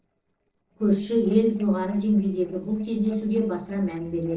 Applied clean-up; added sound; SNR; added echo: neural separator model SepFormer DNS4.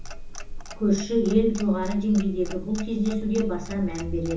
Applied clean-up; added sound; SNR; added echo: none; Clock; 8 dB; reverberation time 0.7 s.